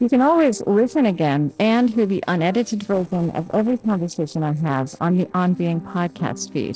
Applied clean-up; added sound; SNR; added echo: neural separator model SepFormer DNS4.